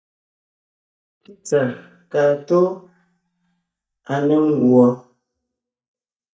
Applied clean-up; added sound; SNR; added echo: neural mask model DeepFilterNet 3.